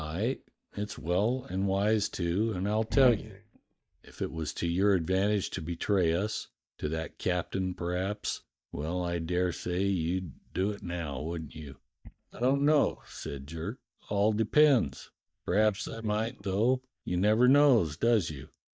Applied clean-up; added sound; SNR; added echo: neural mask model DeepFilterNet 3.